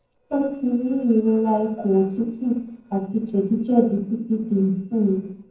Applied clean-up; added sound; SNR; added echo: neural separator model SepFormer DNS4.